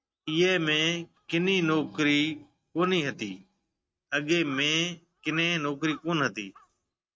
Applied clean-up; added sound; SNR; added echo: neural mask model RNNoise.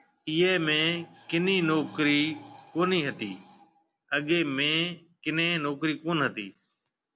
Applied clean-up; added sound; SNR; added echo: none; none; none; none.